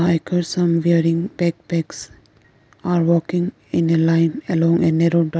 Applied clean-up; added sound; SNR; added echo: none; none; none; none.